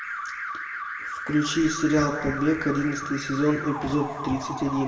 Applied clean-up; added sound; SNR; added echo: none; Alarm; 7 dB; reverberation time 1.4 s.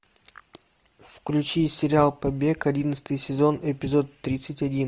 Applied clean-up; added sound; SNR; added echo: none; none; none; none.